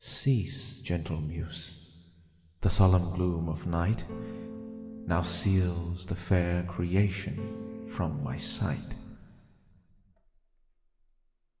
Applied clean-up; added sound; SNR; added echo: none; Electric guitar / Strum; 11 dB; reverberation time 2.5 s.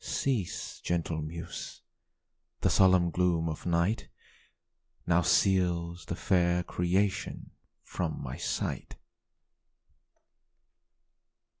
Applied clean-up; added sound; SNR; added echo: none; none; none; none.